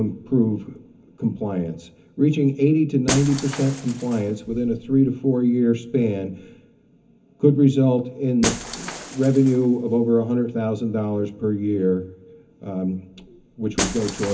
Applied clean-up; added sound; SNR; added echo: none; Shatter; 14 dB; reverberation time 0.3 s.